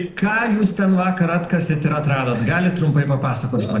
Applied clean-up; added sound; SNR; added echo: neural separator model SepFormer DNS4.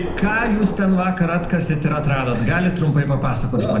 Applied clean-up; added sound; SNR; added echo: none; Thunder; 10 dB; reverberation time 0.8 s.